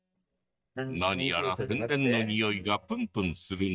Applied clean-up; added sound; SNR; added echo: neural mask model DeepFilterNet 3.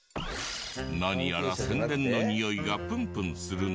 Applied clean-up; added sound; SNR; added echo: none; none; none; none.